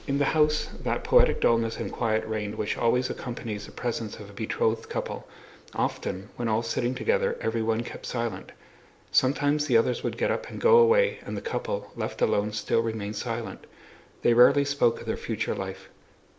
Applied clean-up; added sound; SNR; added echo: none; none; none; none.